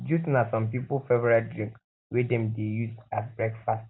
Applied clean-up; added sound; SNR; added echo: none; none; none; none.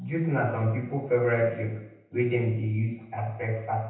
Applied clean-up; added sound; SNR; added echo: none; none; none; reverberation time 0.9 s.